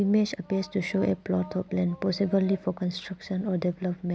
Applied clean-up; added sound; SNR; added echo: none; none; none; none.